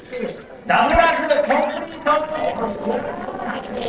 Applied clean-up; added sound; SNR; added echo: neural separator model SepFormer DNS4.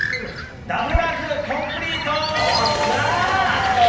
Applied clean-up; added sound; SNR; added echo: none; Bird; 7 dB; reverberation time 0.8 s.